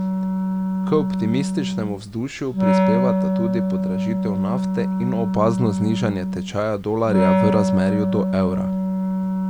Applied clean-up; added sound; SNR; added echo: none; Wind instrument, woodwind instrument; -3 dB; none.